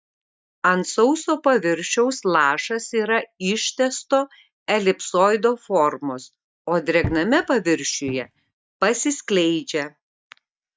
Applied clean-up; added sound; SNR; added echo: neural mask model DeepFilterNet 3.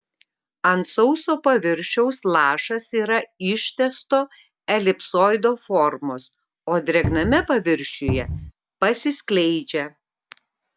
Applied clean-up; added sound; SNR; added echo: none; Cupboard open or close; 4 dB; none.